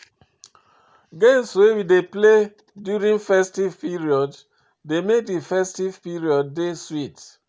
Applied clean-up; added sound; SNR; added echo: none; none; none; none.